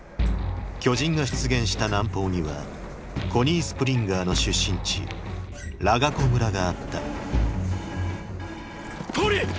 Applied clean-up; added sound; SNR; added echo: none; Sliding door; 15 dB; none.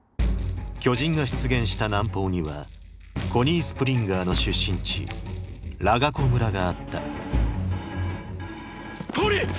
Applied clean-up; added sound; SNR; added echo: none; none; none; none.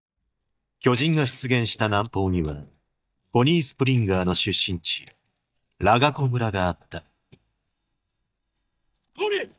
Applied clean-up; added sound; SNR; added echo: neural mask model DeepFilterNet 3.